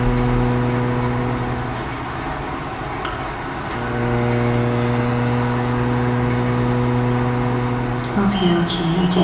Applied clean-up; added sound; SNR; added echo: none; Bowed string instrument; -1 dB; reverberation time 1.0 s.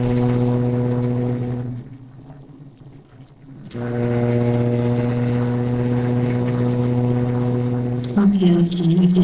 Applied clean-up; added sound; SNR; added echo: neural separator model SepFormer DNS4.